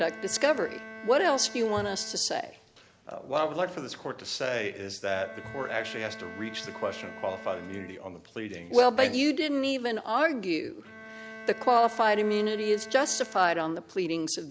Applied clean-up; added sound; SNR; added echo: none; Bowed string instrument; 17 dB; none.